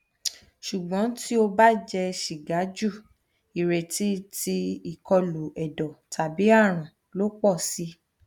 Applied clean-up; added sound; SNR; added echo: none; none; none; none.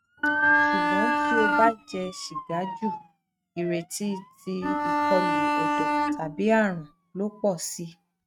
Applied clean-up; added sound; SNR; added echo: neural mask model RNNoise.